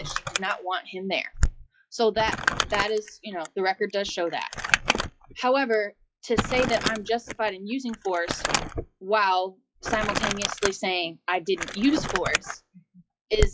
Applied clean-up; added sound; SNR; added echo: classical method log-MMSE.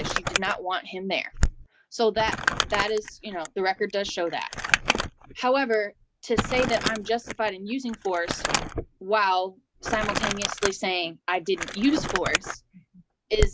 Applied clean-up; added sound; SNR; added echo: none; Crumpling, crinkling; 3 dB; none.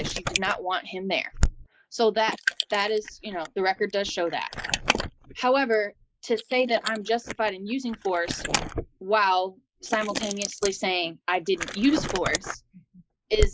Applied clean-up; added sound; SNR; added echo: neural mask model Resemble Enhance denoiser.